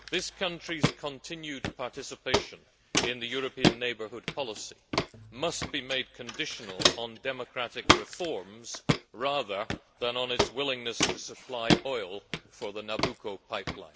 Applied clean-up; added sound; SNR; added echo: none; Walk, footsteps; -3 dB; none.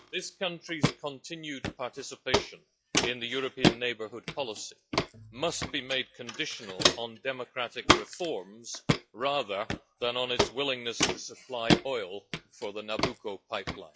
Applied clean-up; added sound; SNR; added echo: classical method log-MMSE.